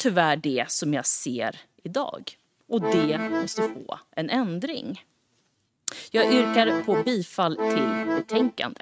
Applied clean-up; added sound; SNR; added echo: neural mask model RNNoise.